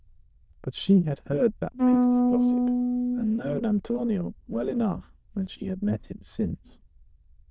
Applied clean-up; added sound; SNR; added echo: neural diffusion model UNIVERSE++.